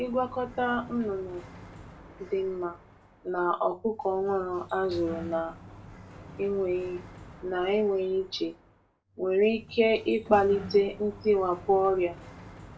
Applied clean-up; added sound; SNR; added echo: none; Sliding door; 18 dB; reverberation time 0.2 s.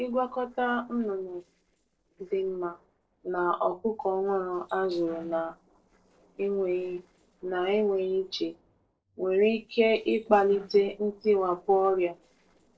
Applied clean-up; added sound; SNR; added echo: neural separator model SepFormer DNS4.